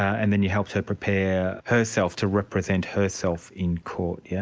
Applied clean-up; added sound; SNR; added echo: none; none; none; none.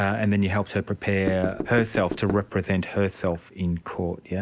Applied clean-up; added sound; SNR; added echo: none; Knock / Wood; 7 dB; none.